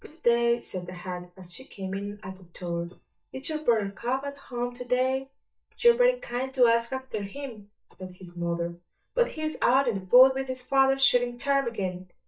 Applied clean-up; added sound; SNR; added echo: neural mask model DeepFilterNet 3.